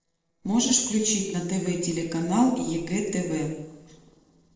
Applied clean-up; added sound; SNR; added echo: neural separator model SepFormer DNS4.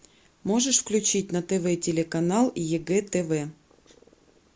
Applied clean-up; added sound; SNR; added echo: none; none; none; none.